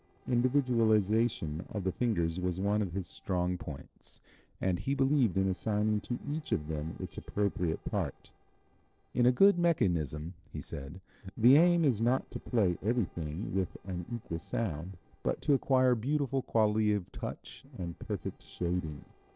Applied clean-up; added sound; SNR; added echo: neural separator model SepFormer DNS4.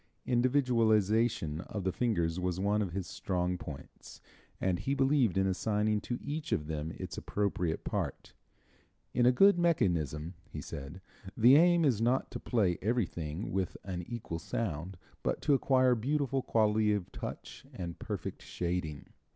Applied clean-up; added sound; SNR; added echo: none; none; none; none.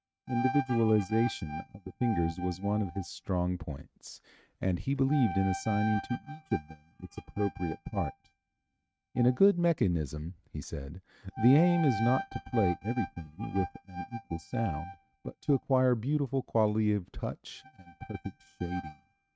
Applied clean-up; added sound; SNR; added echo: neural mask model RNNoise.